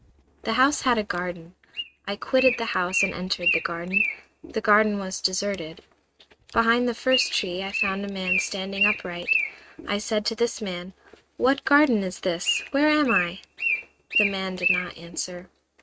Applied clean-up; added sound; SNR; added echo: neural mask model RNNoise.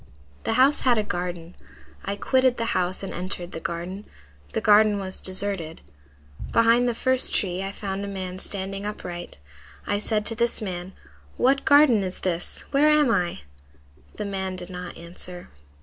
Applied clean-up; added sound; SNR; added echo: none; none; none; none.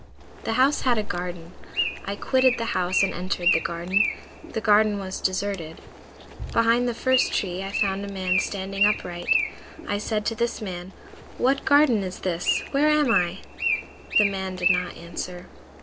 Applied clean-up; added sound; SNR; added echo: none; Bird; 5 dB; none.